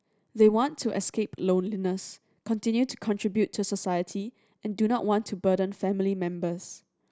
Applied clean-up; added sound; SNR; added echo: none; none; none; none.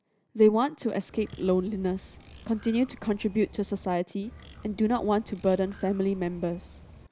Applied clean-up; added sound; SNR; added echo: none; Bird; 20 dB; none.